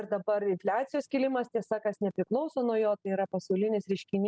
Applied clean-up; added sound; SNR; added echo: none; none; none; none.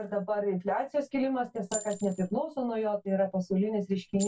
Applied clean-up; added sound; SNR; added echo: none; Chink, clink; 16 dB; reverberation time 0.1 s.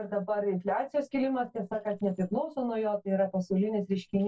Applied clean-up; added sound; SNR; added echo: neural separator model SepFormer DNS4.